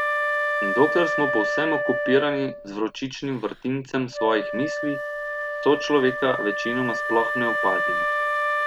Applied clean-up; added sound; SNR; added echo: none; Wind instrument, woodwind instrument; 1 dB; none.